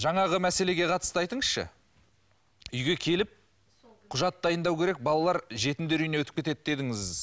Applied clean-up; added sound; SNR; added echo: none; none; none; none.